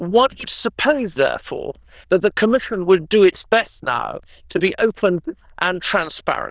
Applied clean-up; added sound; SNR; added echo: neural diffusion model UNIVERSE++.